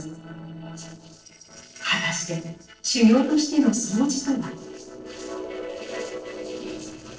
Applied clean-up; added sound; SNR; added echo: neural separator model SepFormer DNS4.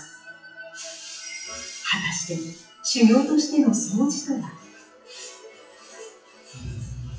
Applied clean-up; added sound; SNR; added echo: classical method WPE with log-MMSE.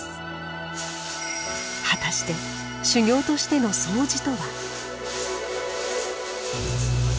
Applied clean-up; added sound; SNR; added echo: none; none; none; none.